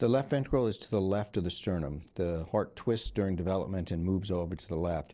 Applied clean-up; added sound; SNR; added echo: neural separator model SepFormer DNS4.